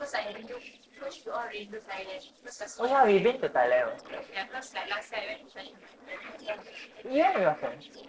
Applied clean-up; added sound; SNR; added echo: neural separator model SepFormer DNS4.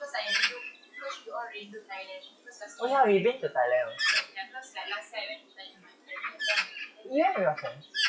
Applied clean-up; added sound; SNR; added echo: classical method WPE with log-MMSE.